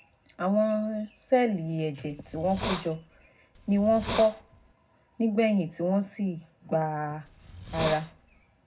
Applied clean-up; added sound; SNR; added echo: none; Hiss; 9 dB; reverberation time 0.3 s.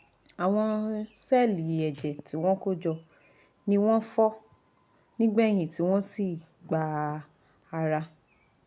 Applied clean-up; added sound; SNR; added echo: none; none; none; none.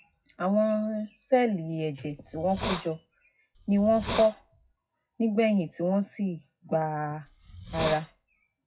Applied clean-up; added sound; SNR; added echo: classical method WPE with log-MMSE.